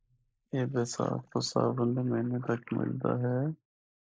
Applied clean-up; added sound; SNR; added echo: neural mask model Resemble Enhance denoiser.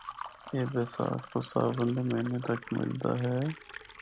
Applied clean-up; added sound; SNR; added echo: none; Liquid; 14 dB; none.